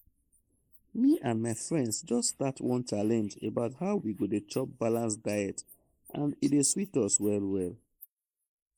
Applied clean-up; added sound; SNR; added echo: neural mask model Resemble Enhance denoiser.